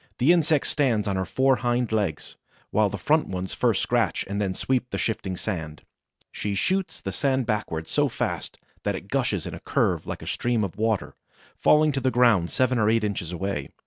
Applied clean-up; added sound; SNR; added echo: none; none; none; none.